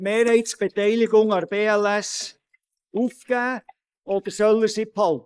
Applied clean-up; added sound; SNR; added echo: neural mask model Resemble Enhance denoiser.